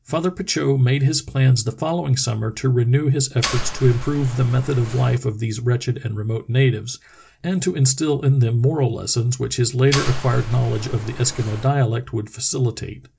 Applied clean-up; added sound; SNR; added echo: none; Mechanisms; 7 dB; none.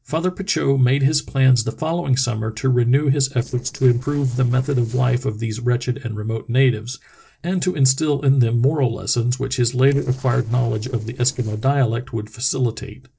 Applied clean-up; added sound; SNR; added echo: neural separator model SepFormer DNS4.